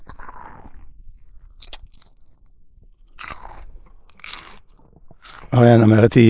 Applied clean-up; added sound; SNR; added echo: neural mask model Resemble Enhance denoiser.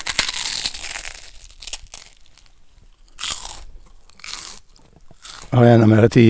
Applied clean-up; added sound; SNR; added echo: none; Chewing, mastication; 12 dB; none.